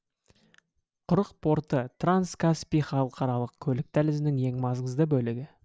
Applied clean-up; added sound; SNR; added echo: none; none; none; none.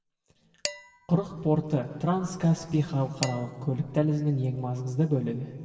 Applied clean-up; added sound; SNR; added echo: none; Dishes, pots, and pans; 16 dB; reverberation time 2.8 s.